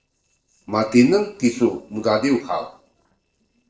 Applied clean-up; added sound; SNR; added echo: neural separator model SepFormer DNS4.